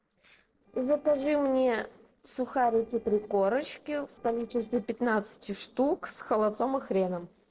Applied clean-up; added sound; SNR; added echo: neural separator model SepFormer DNS4.